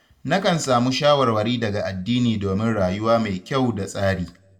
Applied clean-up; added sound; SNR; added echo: none; none; none; reverberation time 0.4 s.